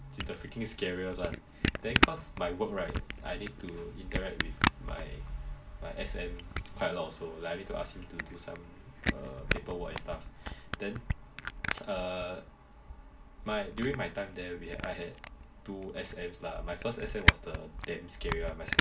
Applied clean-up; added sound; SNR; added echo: none; Camera; -2 dB; reverberation time 0.2 s.